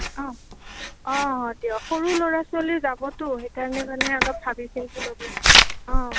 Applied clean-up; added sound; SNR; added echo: none; Writing; -3 dB; none.